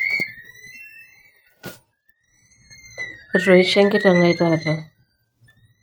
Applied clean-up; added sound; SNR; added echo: neural mask model RNNoise.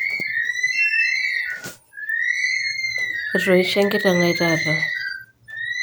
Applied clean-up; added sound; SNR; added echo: none; Bird; -1 dB; none.